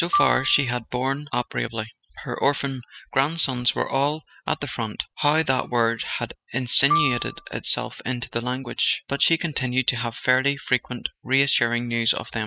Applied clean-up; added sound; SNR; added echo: classical method spectral subtraction.